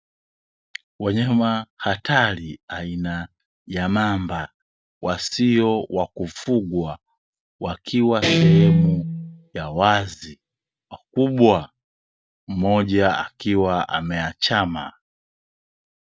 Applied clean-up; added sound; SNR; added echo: none; Guitar; -2 dB; none.